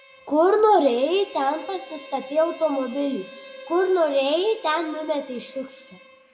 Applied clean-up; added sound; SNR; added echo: none; Harmonica; 19 dB; reverberation time 1.1 s.